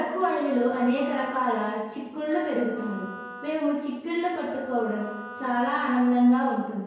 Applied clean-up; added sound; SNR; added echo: none; Wind instrument, woodwind instrument; 16 dB; reverberation time 1.0 s.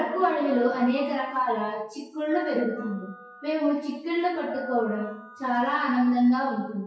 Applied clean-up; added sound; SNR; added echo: classical method WPE with log-MMSE.